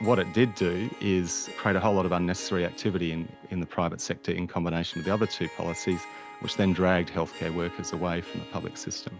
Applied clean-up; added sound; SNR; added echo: none; Harp; 16 dB; none.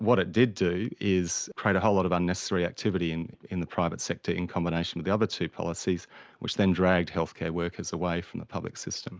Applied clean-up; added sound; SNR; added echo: none; none; none; none.